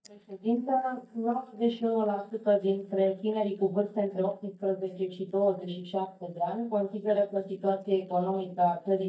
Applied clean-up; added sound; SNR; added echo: neural mask model DeepFilterNet 3.